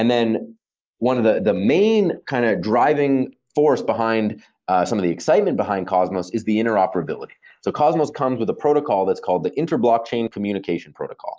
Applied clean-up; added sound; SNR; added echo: neural mask model Resemble Enhance denoiser.